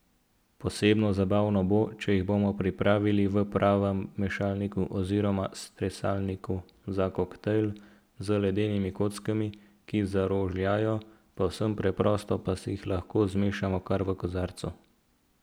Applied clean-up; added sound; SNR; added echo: none; none; none; none.